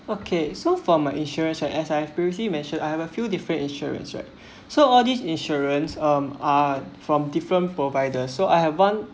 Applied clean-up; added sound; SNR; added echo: none; none; none; none.